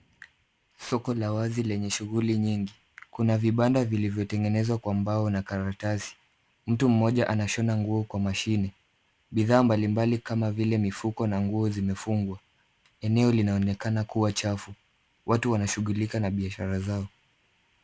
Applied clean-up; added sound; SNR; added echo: none; none; none; none.